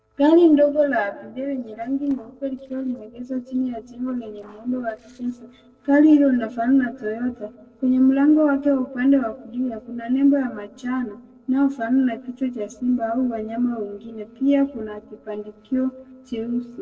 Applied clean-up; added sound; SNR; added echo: neural separator model SepFormer DNS4.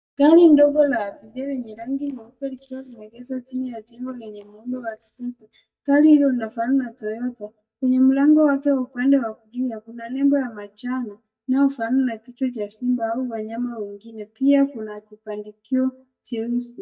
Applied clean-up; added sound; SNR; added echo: neural mask model DeepFilterNet 3.